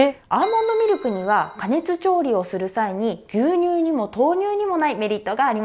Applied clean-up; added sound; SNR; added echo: none; none; none; none.